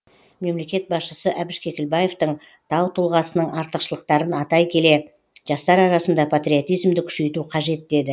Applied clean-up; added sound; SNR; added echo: none; none; none; none.